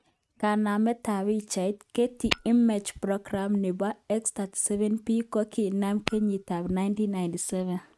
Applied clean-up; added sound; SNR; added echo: neural mask model RNNoise.